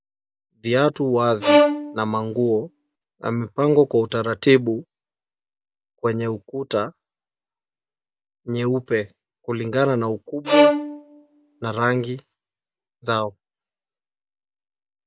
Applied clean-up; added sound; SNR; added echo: none; Bowed string instrument; -3 dB; none.